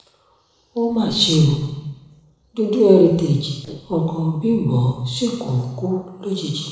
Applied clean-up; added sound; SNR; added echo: neural separator model SepFormer DNS4.